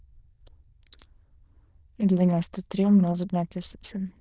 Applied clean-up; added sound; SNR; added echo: neural diffusion model UNIVERSE++.